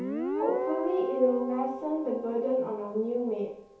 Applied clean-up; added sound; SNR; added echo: none; Guitar; 5 dB; reverberation time 0.8 s.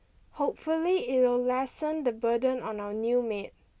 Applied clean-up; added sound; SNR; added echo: none; none; none; none.